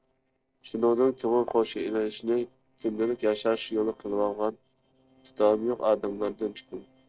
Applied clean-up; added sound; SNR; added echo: neural separator model SepFormer DNS4.